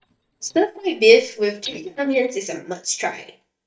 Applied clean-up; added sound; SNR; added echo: neural mask model DeepFilterNet 3.